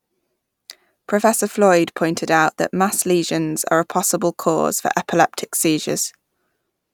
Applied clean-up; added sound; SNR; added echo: none; none; none; none.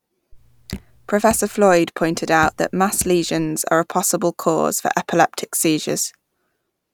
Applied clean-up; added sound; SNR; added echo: none; Drip; 17 dB; none.